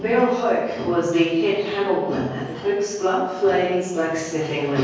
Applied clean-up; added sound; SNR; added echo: none; none; none; reverberation time 1.3 s.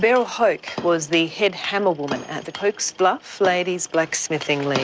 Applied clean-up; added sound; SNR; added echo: none; none; none; none.